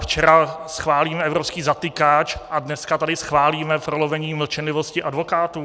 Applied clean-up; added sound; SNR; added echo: none; none; none; none.